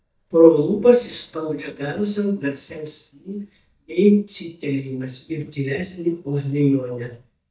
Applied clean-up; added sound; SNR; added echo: neural mask model DeepFilterNet 3.